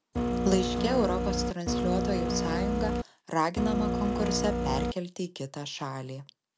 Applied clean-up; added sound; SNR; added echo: none; Printer; -3 dB; none.